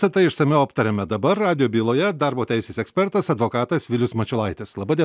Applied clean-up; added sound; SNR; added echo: none; none; none; none.